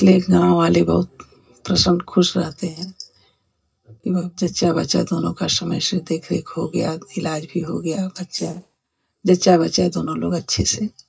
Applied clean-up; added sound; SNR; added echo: neural mask model DeepFilterNet 3.